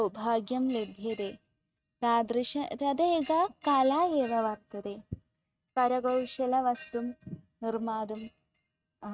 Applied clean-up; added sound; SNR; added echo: neural mask model RNNoise.